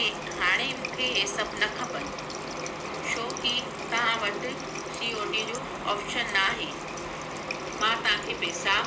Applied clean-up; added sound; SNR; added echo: none; Water tap, faucet; 9 dB; none.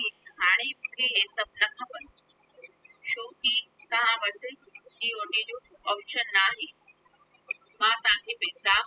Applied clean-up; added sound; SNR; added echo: classical method spectral subtraction.